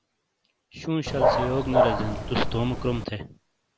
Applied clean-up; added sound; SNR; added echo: none; Dog; -4 dB; none.